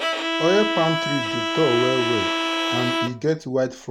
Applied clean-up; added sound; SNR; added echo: none; Bowed string instrument; 1 dB; none.